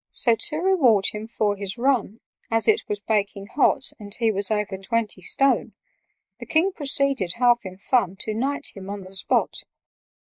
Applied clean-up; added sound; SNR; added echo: neural mask model Resemble Enhance denoiser.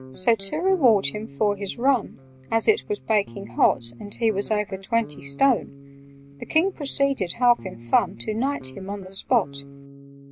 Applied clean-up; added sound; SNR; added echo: none; Guitar; 18 dB; none.